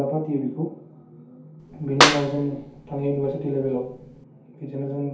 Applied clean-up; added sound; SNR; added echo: none; Clapping; -2 dB; reverberation time 0.6 s.